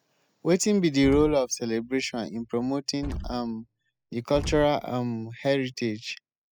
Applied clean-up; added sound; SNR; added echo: classical method spectral subtraction.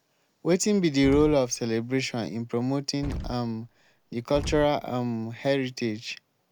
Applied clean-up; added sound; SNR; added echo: none; Explosion; 12 dB; none.